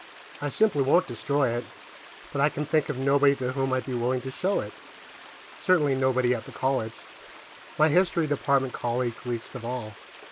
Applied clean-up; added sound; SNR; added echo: none; Stream; 19 dB; none.